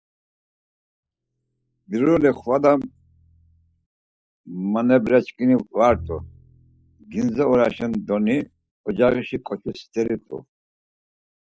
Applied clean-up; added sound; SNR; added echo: neural mask model DeepFilterNet 3.